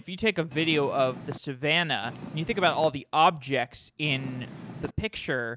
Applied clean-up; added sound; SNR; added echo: none; Purr; 13 dB; none.